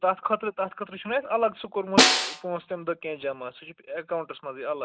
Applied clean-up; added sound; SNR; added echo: none; Snare drum; -5 dB; none.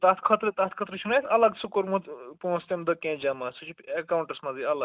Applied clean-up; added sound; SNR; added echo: none; none; none; none.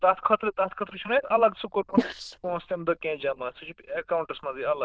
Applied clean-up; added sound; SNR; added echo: neural diffusion model UNIVERSE++.